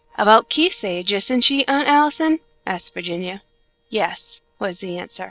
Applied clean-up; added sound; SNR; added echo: neural separator model SepFormer DNS4.